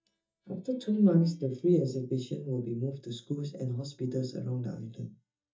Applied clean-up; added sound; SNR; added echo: neural mask model DeepFilterNet 3.